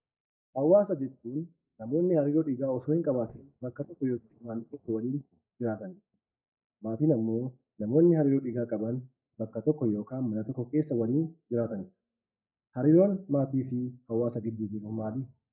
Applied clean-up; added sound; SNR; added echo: neural mask model DeepFilterNet 3.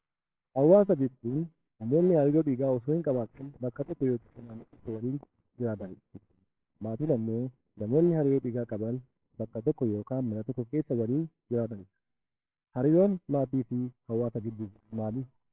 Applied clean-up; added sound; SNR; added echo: neural separator model SepFormer WHAMR!.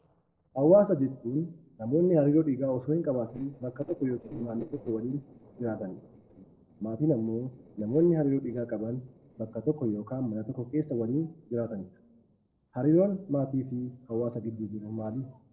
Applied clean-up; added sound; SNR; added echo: neural separator model SepFormer DNS4.